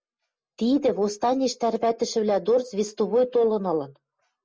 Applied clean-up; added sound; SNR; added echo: none; none; none; none.